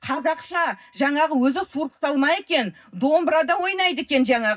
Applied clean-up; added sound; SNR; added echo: neural mask model DeepFilterNet 3.